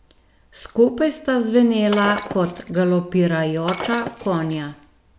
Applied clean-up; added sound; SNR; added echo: none; Shatter; 11 dB; none.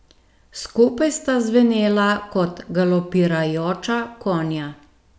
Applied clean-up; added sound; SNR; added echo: none; none; none; none.